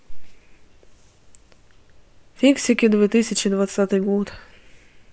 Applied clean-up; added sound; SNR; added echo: none; none; none; none.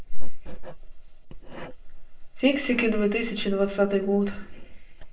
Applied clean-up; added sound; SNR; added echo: neural separator model SepFormer DNS4.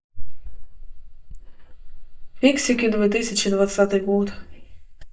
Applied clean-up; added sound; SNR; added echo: neural mask model DeepFilterNet 3.